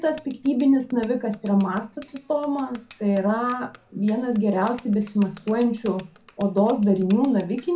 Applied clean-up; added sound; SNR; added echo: none; Bicycle bell; 14 dB; reverberation time 0.2 s.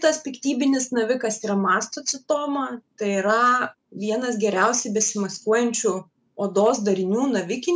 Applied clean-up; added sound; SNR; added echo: none; none; none; none.